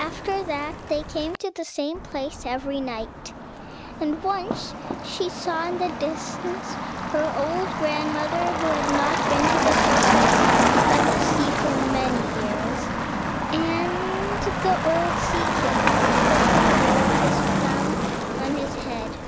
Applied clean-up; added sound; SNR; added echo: none; Motor vehicle (road); -5 dB; none.